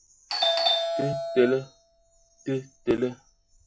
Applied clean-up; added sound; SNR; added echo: classical method log-MMSE.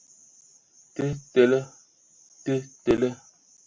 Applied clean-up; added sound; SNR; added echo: none; none; none; none.